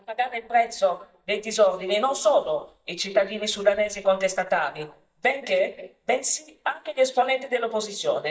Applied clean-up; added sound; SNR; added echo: neural mask model DeepFilterNet 3.